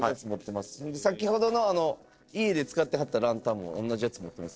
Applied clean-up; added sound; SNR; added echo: neural separator model SepFormer DNS4.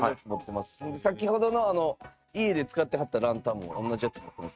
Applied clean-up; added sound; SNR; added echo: neural mask model RNNoise.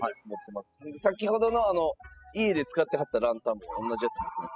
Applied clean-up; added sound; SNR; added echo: classical method spectral subtraction.